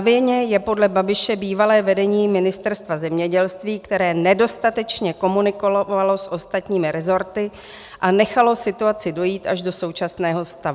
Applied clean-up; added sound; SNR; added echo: none; none; none; none.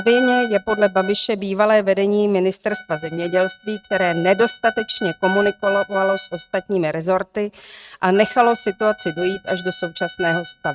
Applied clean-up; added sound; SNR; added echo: neural mask model RNNoise.